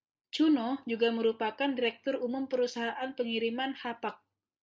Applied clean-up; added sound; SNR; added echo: none; none; none; none.